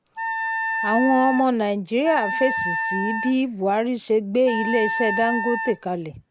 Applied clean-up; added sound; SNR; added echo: none; Wind instrument, woodwind instrument; 4 dB; none.